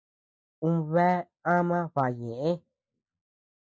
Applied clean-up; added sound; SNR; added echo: none; none; none; none.